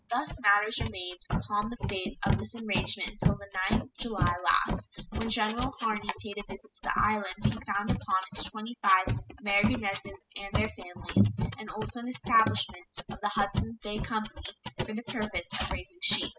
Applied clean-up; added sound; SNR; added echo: classical method spectral subtraction.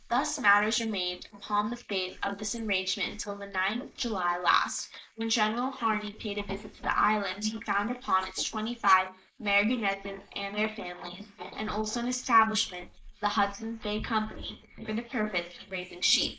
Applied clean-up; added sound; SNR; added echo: neural mask model Resemble Enhance denoiser.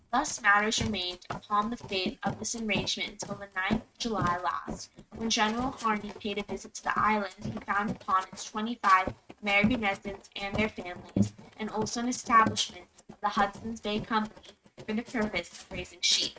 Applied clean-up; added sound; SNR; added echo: neural mask model RNNoise.